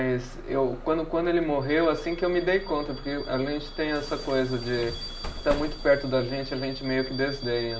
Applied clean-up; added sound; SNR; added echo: none; Bus / Alarm; 10 dB; reverberation time 1.3 s.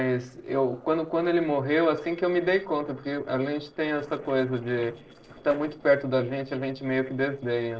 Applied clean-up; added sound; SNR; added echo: neural separator model SepFormer DNS4.